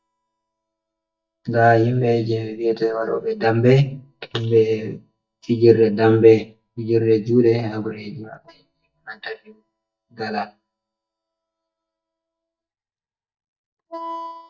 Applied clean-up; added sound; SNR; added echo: neural mask model DeepFilterNet 3.